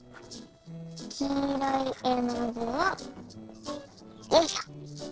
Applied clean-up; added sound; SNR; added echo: neural separator model SepFormer DNS4.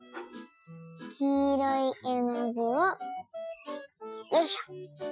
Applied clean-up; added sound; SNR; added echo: classical method Wiener filter.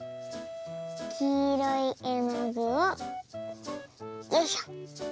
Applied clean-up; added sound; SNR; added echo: none; none; none; none.